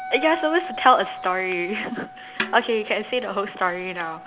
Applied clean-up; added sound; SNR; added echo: none; Wind instrument, woodwind instrument + Snare drum; 12 dB; none.